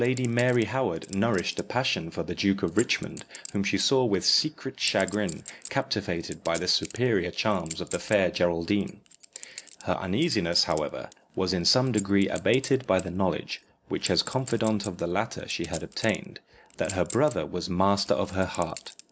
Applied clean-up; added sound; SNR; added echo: none; Chink, clink; 18 dB; none.